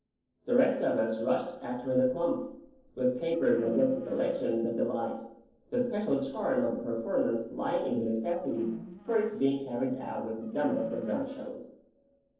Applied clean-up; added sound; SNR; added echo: neural separator model SepFormer DNS4.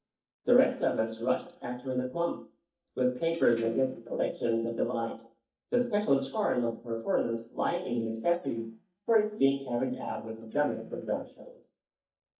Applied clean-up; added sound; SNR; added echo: neural mask model DeepFilterNet 3.